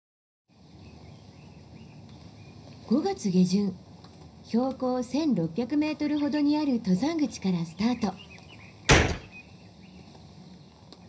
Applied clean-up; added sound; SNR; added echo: none; Gunshot, gunfire; -1 dB; reverberation time 0.4 s.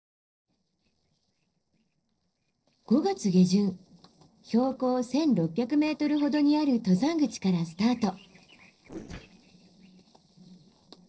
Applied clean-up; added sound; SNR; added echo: neural separator model SepFormer DNS4.